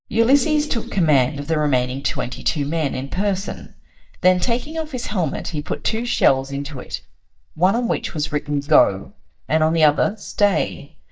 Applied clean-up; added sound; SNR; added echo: neural mask model DeepFilterNet 3.